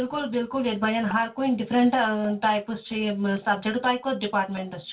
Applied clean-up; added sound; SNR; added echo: neural separator model SepFormer DNS4.